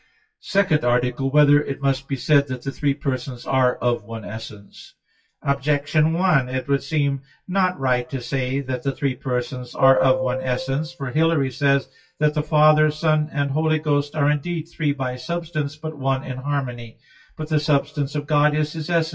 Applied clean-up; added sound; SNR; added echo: classical method WPE with log-MMSE.